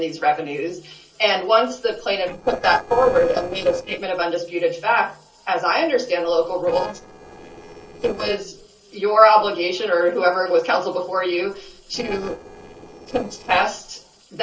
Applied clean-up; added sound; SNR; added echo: neural separator model SepFormer DNS4.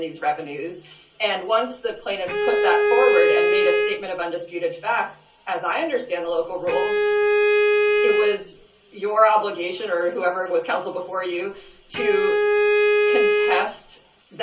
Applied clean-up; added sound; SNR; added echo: none; Bowed string instrument; -5 dB; reverberation time 0.2 s.